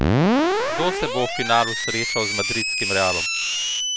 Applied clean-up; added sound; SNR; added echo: none; Screech; -4 dB; none.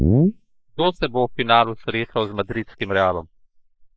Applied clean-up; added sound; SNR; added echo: neural mask model Resemble Enhance denoiser.